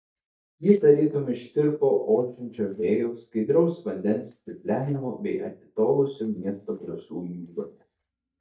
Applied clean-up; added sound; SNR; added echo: neural mask model DeepFilterNet 3.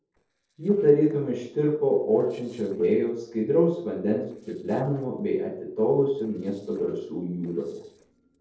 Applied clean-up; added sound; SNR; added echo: neural separator model SepFormer DNS4.